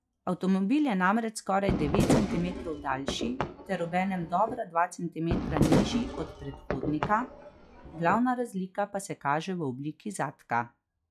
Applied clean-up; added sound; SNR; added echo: classical method log-MMSE.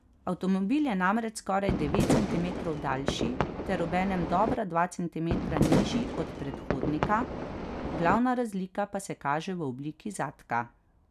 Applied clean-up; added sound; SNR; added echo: none; Fireworks; 0 dB; none.